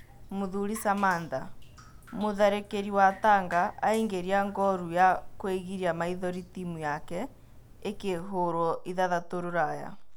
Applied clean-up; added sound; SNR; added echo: none; Drip; 15 dB; none.